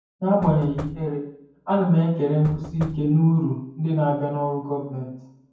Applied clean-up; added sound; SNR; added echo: none; Knock / Wood; 15 dB; reverberation time 0.9 s.